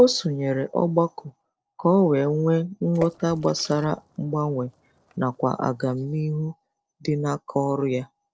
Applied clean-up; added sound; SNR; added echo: neural separator model SepFormer DNS4.